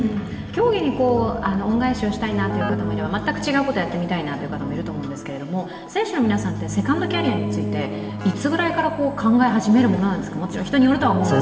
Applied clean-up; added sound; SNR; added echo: none; Keyboard (musical); 8 dB; reverberation time 3.0 s.